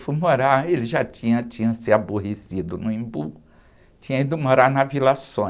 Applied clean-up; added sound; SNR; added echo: none; none; none; none.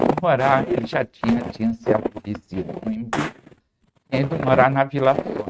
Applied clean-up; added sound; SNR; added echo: neural mask model RNNoise.